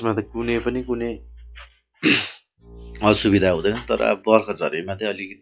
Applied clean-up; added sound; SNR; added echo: classical method log-MMSE.